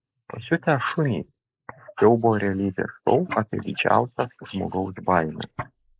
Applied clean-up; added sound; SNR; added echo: neural mask model Resemble Enhance denoiser.